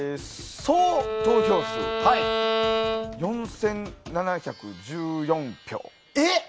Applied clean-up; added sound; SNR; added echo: none; Bowed string instrument; 0 dB; none.